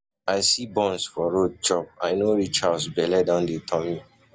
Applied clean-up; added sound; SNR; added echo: none; none; none; none.